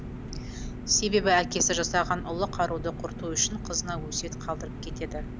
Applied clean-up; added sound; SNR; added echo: none; Engine; 7 dB; none.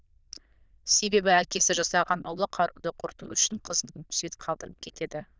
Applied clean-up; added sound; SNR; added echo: neural diffusion model UNIVERSE++.